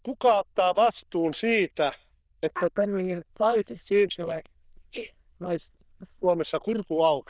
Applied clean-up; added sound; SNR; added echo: neural diffusion model UNIVERSE++.